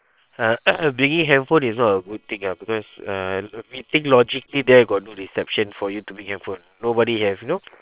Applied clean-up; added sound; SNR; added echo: neural separator model SepFormer WHAM!.